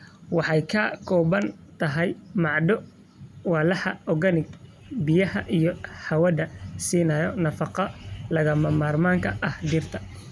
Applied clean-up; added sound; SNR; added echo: none; none; none; none.